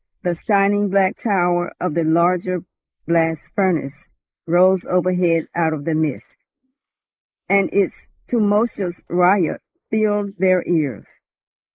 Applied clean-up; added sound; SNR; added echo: neural mask model Resemble Enhance denoiser.